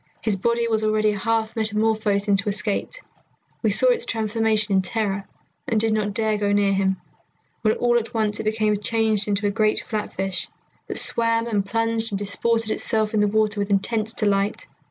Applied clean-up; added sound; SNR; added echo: none; none; none; none.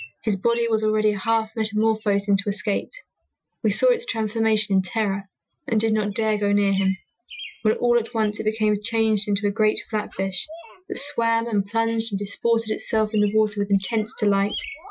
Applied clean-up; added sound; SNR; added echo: classical method Wiener filter.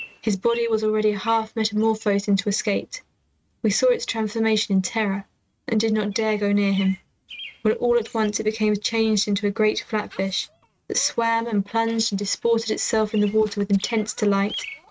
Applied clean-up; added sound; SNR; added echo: neural mask model RNNoise.